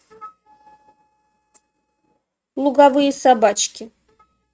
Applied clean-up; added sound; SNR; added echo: neural mask model RNNoise.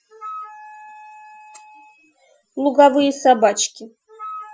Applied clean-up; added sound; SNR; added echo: classical method Wiener filter.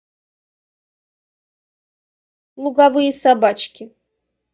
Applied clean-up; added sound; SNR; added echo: neural mask model DeepFilterNet 3.